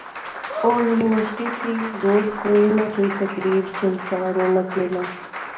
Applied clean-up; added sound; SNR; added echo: none; Applause; 10 dB; reverberation time 0.5 s.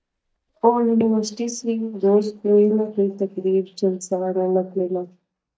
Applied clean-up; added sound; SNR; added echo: neural mask model DeepFilterNet 3.